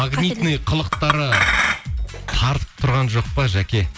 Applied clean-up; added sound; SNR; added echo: none; Chink, clink; 3 dB; none.